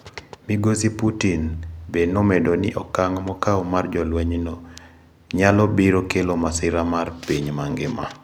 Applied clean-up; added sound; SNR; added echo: none; none; none; none.